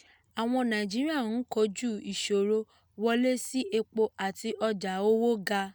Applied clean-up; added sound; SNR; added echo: none; none; none; none.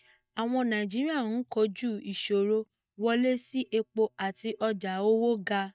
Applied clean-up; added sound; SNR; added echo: neural mask model DeepFilterNet 3.